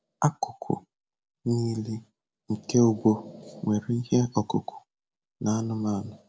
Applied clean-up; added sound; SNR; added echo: none; none; none; none.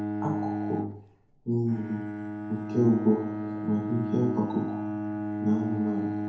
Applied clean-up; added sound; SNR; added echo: none; Bowed string instrument; 3 dB; reverberation time 2.0 s.